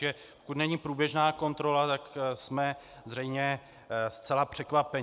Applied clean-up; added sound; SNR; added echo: none; none; none; none.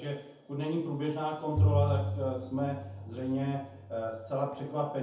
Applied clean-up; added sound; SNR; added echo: none; Bowed string instrument; -1 dB; reverberation time 0.7 s.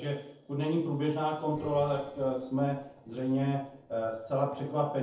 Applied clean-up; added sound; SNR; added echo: neural separator model SepFormer DNS4.